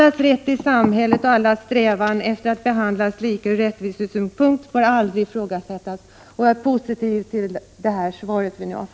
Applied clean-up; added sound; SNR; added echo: none; none; none; none.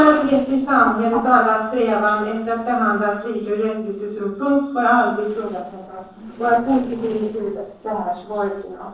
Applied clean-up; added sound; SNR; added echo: neural separator model SepFormer DNS4.